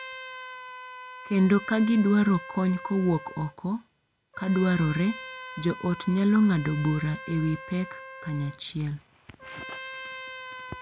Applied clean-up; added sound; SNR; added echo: none; Trumpet; 14 dB; none.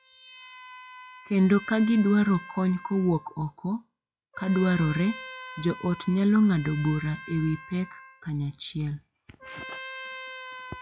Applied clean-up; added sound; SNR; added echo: classical method log-MMSE.